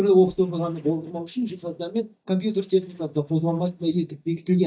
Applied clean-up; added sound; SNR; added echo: neural mask model DeepFilterNet 3.